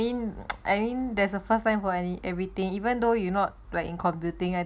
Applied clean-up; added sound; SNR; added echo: none; none; none; none.